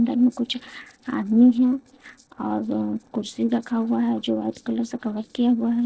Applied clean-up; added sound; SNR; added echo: neural separator model SepFormer DNS4.